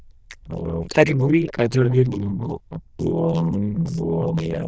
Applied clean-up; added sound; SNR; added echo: neural diffusion model UNIVERSE++.